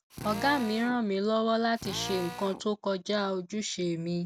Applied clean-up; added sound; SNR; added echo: none; Drill; 12 dB; none.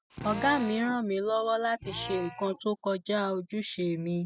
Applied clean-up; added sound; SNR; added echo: classical method spectral subtraction.